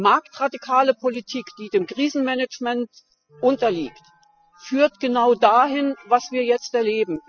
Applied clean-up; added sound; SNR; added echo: classical method spectral subtraction.